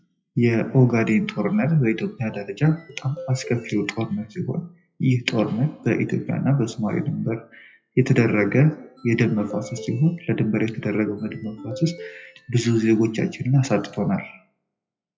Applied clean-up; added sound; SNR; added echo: classical method WPE with log-MMSE.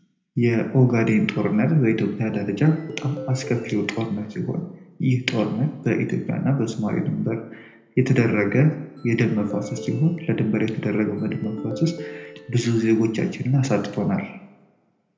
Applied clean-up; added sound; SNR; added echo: none; Ringtone; 15 dB; reverberation time 0.6 s.